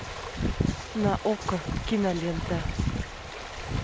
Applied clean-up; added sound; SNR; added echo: none; Stream; 11 dB; none.